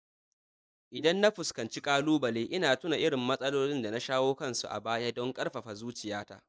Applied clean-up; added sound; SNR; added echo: neural mask model Resemble Enhance denoiser.